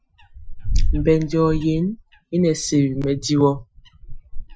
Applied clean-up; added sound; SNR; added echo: classical method Wiener filter.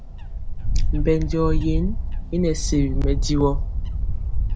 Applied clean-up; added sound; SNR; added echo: none; Wind / Bird; -3 dB; none.